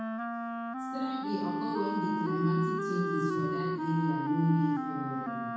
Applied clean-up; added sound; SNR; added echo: none; Wind instrument, woodwind instrument; 1 dB; reverberation time 1.1 s.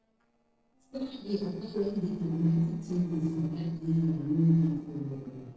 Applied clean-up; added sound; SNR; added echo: neural separator model SepFormer DNS4.